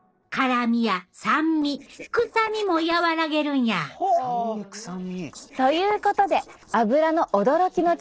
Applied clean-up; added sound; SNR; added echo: neural separator model SepFormer DNS4.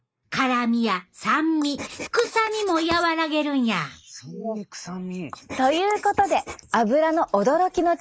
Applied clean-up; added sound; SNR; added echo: neural mask model Resemble Enhance denoiser.